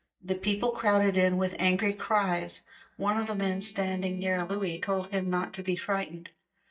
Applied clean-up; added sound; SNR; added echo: neural mask model DeepFilterNet 3.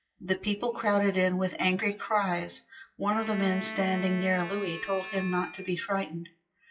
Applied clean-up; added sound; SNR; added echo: classical method WPE with log-MMSE.